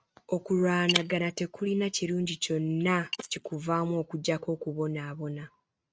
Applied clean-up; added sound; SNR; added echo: neural mask model RNNoise.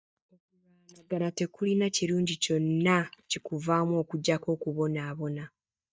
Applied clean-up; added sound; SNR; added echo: neural mask model DeepFilterNet 3.